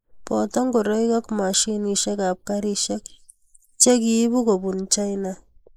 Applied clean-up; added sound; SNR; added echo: neural mask model Resemble Enhance denoiser.